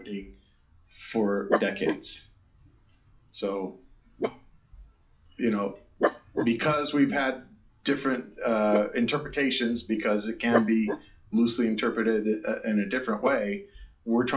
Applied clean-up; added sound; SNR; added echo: classical method WPE with log-MMSE.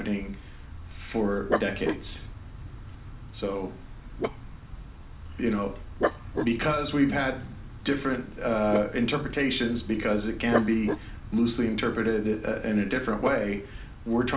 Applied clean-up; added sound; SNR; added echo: none; Dog; 7 dB; reverberation time 0.4 s.